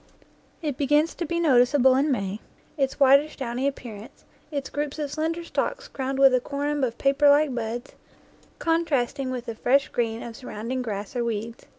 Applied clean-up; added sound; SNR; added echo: none; none; none; none.